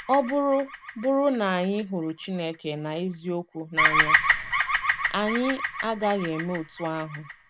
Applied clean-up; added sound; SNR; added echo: none; Bird vocalization, bird call, bird song; 1 dB; none.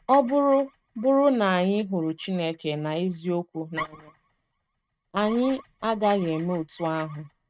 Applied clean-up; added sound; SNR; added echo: neural mask model RNNoise.